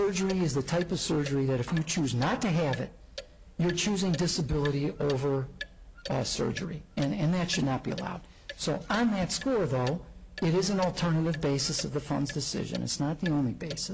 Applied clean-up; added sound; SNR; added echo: none; Clock; 16 dB; none.